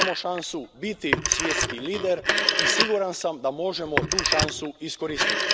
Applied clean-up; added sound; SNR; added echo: none; Telephone; -2 dB; none.